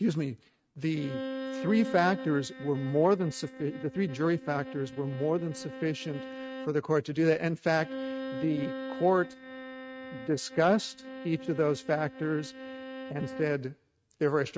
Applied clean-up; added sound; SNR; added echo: neural mask model RNNoise.